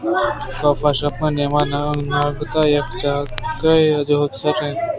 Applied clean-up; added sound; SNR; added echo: none; Crackle; 11 dB; none.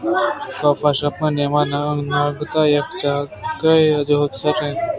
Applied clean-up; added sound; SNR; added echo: none; none; none; none.